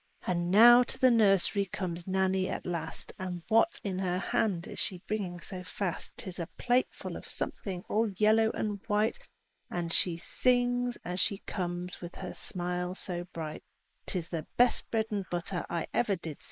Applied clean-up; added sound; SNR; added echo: neural mask model Resemble Enhance denoiser.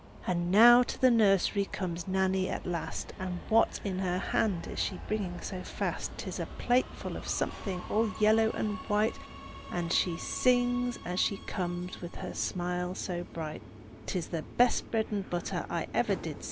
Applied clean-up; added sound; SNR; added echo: none; Subway, metro, underground; 14 dB; none.